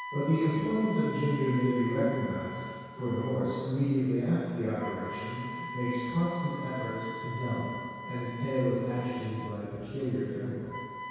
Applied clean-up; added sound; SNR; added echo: none; Wind instrument, woodwind instrument; 11 dB; reverberation time 2.0 s.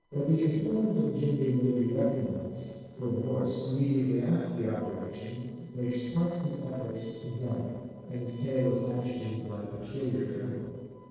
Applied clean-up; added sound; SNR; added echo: neural separator model SepFormer DNS4.